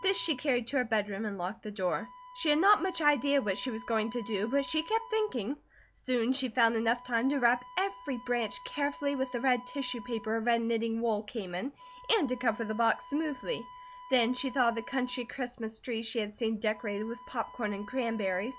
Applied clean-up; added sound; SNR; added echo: none; Wind instrument, woodwind instrument; 19 dB; none.